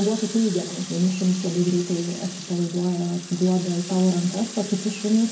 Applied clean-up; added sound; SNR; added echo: none; Water tap, faucet; 13 dB; reverberation time 0.3 s.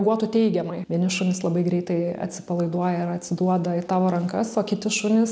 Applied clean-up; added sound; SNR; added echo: none; none; none; none.